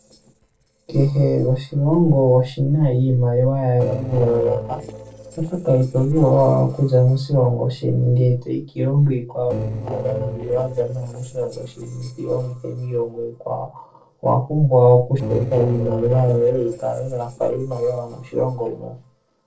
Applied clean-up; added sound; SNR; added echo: neural separator model SepFormer DNS4.